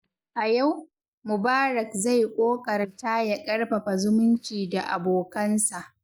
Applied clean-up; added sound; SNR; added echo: neural mask model DeepFilterNet 3.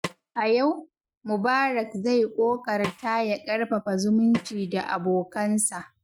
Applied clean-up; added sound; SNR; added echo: neural mask model RNNoise.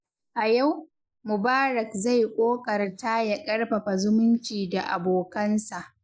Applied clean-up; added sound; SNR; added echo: neural mask model Resemble Enhance denoiser.